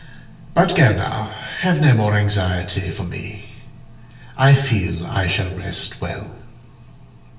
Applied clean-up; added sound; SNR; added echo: none; none; none; reverberation time 0.8 s.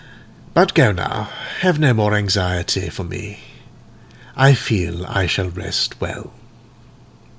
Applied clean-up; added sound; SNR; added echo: none; none; none; none.